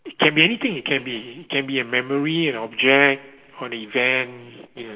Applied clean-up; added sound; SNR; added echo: none; none; none; reverberation time 0.3 s.